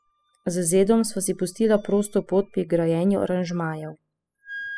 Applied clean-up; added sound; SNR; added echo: classical method spectral subtraction.